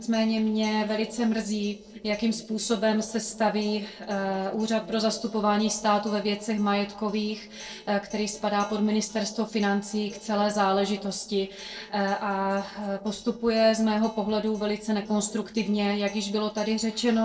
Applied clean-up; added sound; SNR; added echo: neural separator model SepFormer DNS4.